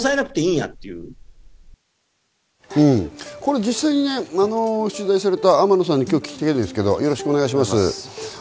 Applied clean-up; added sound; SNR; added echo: none; none; none; none.